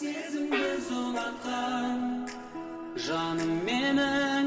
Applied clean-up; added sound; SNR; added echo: none; Gong; 11 dB; reverberation time 2.3 s.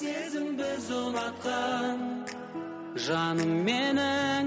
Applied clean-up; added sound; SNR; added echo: none; none; none; none.